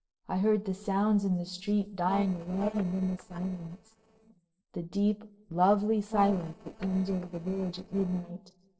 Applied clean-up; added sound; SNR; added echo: neural separator model SepFormer DNS4.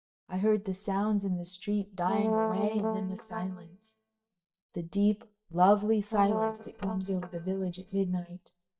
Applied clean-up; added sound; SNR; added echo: neural mask model DeepFilterNet 3.